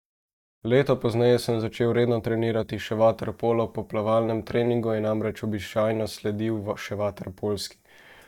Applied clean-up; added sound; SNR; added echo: neural mask model DeepFilterNet 3.